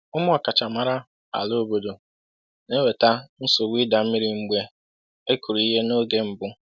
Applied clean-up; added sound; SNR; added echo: none; none; none; none.